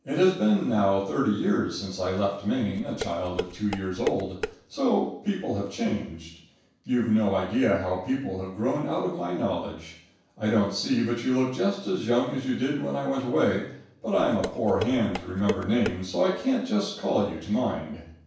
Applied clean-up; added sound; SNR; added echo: none; Dishes, pots, and pans; 9 dB; reverberation time 0.7 s.